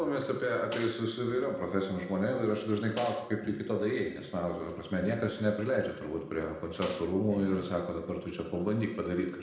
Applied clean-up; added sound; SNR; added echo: none; Snare drum; 14 dB; reverberation time 1.0 s.